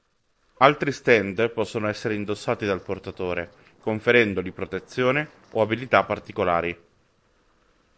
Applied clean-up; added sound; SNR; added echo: neural separator model SepFormer DNS4.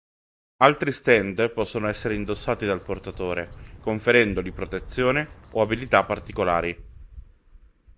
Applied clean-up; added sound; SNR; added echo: neural mask model DeepFilterNet 3.